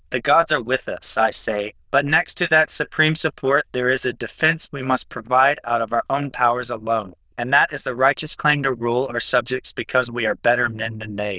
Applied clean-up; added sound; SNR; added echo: neural diffusion model UNIVERSE++.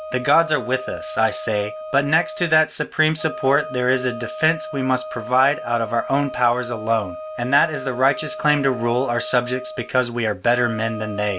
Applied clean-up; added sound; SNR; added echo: none; Wind instrument, woodwind instrument; 11 dB; none.